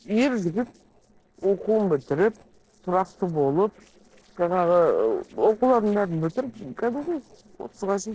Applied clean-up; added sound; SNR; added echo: neural separator model SepFormer DNS4.